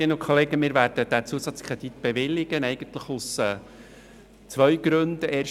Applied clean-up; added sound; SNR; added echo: none; none; none; none.